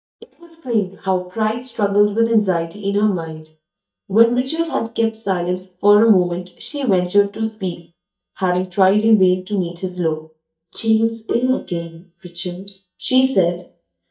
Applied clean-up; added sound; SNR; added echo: neural mask model DeepFilterNet 3.